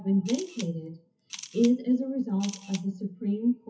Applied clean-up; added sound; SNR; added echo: classical method WPE with log-MMSE.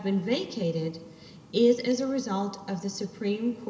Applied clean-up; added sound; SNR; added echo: none; none; none; none.